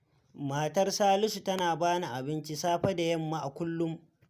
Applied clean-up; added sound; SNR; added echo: none; none; none; none.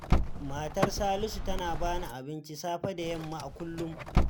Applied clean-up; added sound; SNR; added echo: none; Car; -3 dB; none.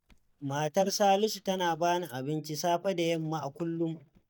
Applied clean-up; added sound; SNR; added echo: neural mask model DeepFilterNet 3.